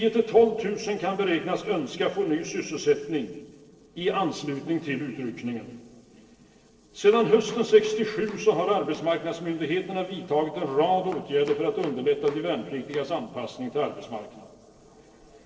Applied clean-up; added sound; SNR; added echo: neural separator model SepFormer DNS4.